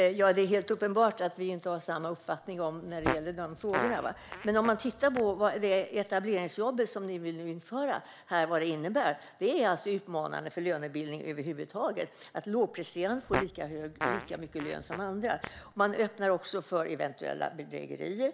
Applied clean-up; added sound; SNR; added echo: none; Fart; 8 dB; none.